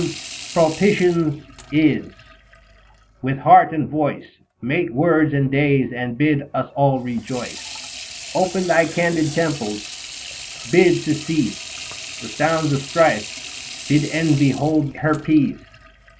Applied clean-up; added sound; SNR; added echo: none; Sink (filling or washing) / Water tap, faucet; 16 dB; none.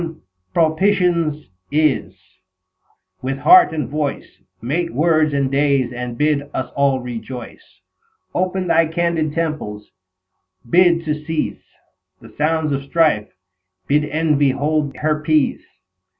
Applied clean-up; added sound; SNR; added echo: none; none; none; none.